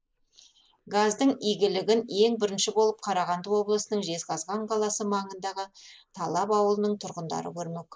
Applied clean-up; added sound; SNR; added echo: neural mask model Resemble Enhance denoiser.